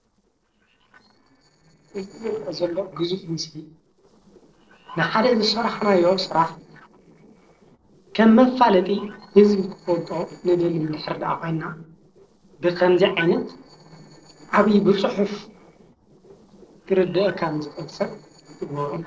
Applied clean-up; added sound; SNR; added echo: neural separator model SepFormer DNS4.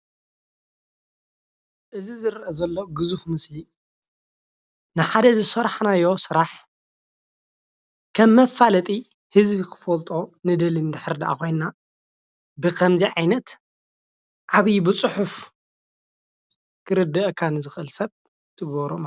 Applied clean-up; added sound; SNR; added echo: none; none; none; none.